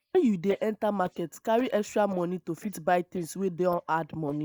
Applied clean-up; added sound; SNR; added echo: neural mask model Resemble Enhance denoiser.